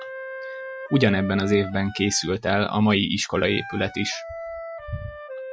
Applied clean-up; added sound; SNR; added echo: classical method Wiener filter.